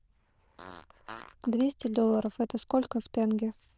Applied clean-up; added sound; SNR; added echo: neural diffusion model UNIVERSE++.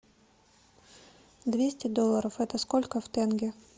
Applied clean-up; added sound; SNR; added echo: none; none; none; none.